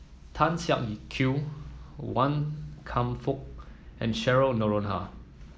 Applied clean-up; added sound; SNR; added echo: none; none; none; none.